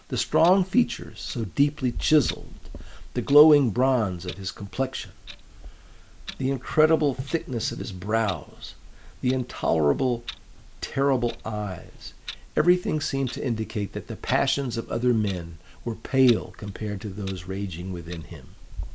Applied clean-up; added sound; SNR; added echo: neural mask model Resemble Enhance denoiser.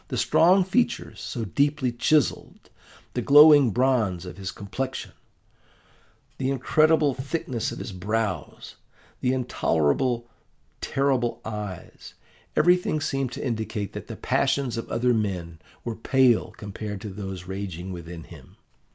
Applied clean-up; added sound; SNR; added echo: none; none; none; none.